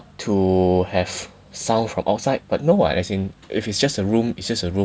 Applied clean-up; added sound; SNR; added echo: none; none; none; none.